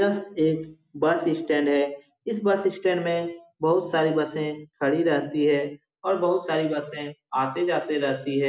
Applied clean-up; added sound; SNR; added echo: none; none; none; none.